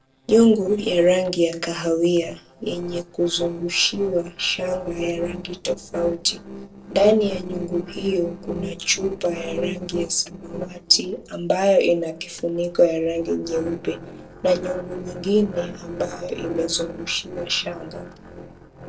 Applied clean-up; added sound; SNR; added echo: neural separator model SepFormer DNS4.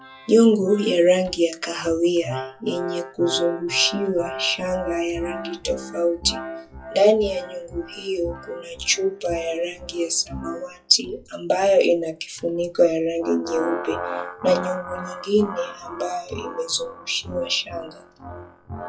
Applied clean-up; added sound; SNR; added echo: classical method WPE with log-MMSE.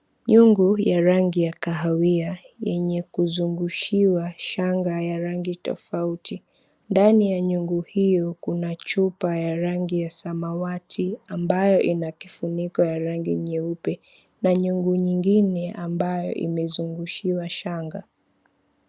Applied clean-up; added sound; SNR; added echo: none; none; none; none.